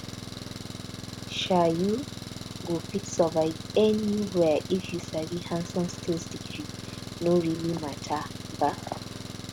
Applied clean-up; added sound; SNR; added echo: none; Engine; 9 dB; none.